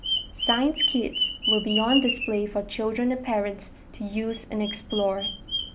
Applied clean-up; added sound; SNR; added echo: none; Bird vocalization, bird call, bird song; 4 dB; none.